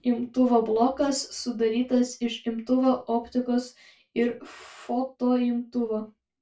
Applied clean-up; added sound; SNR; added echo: none; none; none; reverberation time 0.2 s.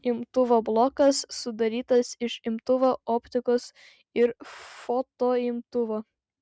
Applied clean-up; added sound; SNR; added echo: none; none; none; none.